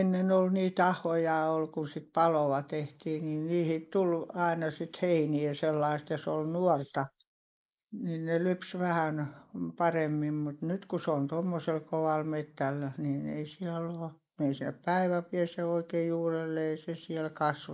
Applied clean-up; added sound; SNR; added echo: neural mask model Resemble Enhance denoiser.